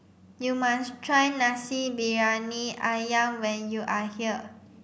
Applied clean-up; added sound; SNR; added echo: none; none; none; none.